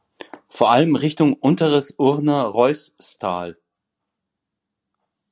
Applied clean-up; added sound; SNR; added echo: none; none; none; none.